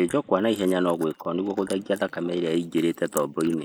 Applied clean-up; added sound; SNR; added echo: neural mask model Resemble Enhance denoiser.